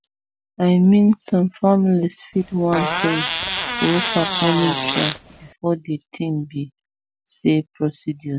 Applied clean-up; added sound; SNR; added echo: none; Fart; 3 dB; none.